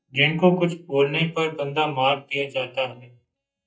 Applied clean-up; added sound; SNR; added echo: neural mask model DeepFilterNet 3.